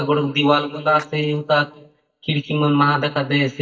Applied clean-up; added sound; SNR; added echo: neural mask model DeepFilterNet 3.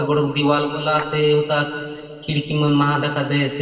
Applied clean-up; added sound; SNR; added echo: none; Splash, splatter; 20 dB; reverberation time 2.4 s.